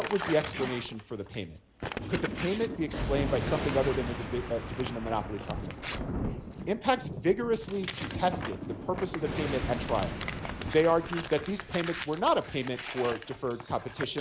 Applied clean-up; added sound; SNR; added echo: none; Crumpling, crinkling / Tearing + Thunder; 5 dB; none.